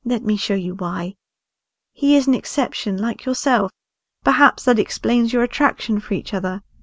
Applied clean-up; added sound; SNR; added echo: none; none; none; none.